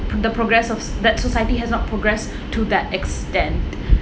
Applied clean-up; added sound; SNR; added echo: none; none; none; none.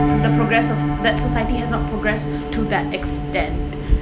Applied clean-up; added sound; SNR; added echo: none; Piano; 1 dB; none.